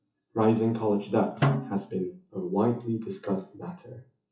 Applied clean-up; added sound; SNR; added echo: classical method WPE with log-MMSE.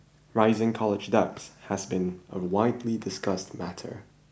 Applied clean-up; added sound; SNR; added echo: none; none; none; none.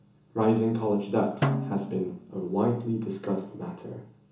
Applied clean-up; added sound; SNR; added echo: none; Snare drum; 5 dB; reverberation time 0.8 s.